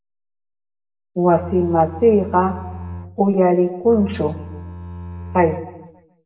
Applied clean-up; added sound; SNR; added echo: none; Bowed string instrument; 13 dB; reverberation time 0.9 s.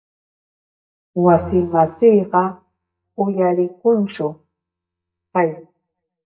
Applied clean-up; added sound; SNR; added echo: neural mask model DeepFilterNet 3.